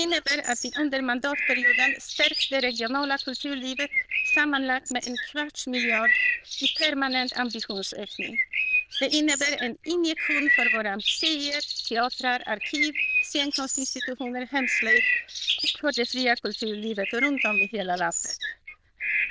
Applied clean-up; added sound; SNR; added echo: neural diffusion model UNIVERSE++.